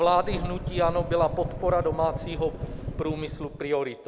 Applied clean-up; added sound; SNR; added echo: none; Engine starting / Car; 6 dB; none.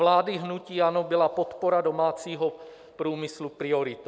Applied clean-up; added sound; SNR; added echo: none; none; none; none.